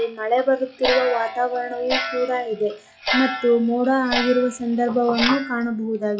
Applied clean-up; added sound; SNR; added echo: classical method log-MMSE.